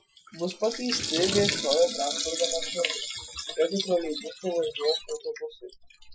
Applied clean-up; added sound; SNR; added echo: classical method Wiener filter.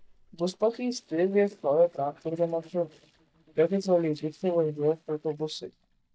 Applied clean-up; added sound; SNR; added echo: neural mask model DeepFilterNet 3.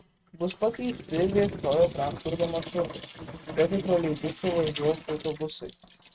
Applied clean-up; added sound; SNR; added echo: neural mask model RNNoise.